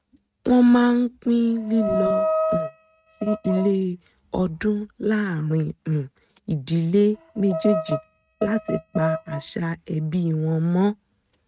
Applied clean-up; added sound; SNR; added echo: neural mask model RNNoise.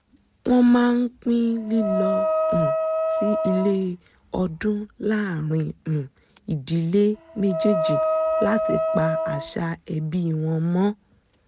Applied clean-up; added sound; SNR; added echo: none; Wind instrument, woodwind instrument; 1 dB; none.